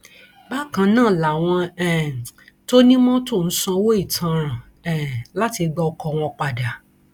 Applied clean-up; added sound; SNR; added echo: none; none; none; none.